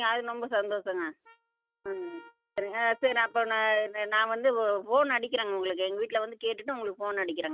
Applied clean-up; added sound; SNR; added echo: neural mask model RNNoise.